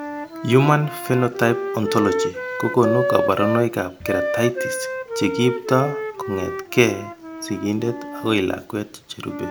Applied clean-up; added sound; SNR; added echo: none; Wind instrument, woodwind instrument; 5 dB; none.